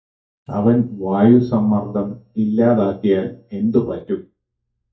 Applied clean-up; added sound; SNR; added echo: neural mask model DeepFilterNet 3.